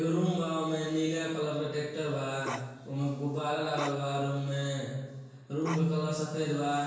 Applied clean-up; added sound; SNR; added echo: none; Bark; 12 dB; reverberation time 1.0 s.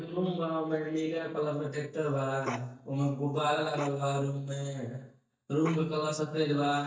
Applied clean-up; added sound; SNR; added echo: neural mask model DeepFilterNet 3.